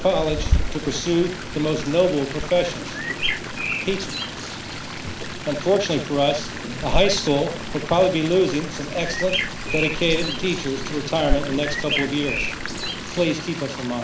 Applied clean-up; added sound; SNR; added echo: none; Chatter / Stream + Bird; 4 dB; none.